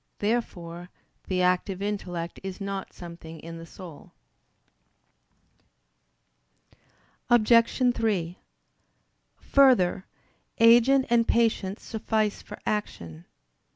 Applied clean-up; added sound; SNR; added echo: none; none; none; none.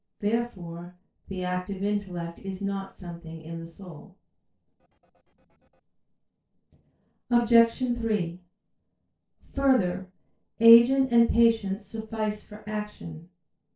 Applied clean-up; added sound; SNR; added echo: neural separator model SepFormer DNS4.